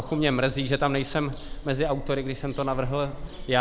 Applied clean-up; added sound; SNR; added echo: none; Bird vocalization, bird call, bird song; 10 dB; none.